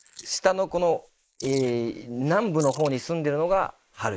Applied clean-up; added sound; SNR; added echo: neural mask model Resemble Enhance denoiser.